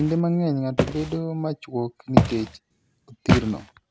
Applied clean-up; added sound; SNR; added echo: none; Walk, footsteps; 0 dB; none.